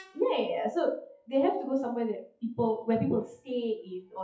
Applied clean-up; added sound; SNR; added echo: classical method WPE with log-MMSE.